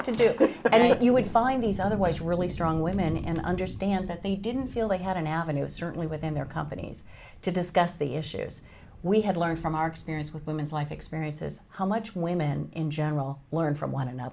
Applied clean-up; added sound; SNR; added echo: none; Thunder; 14 dB; none.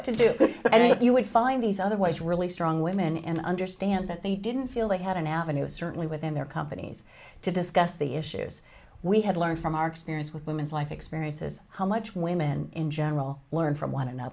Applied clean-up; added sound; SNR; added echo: none; none; none; none.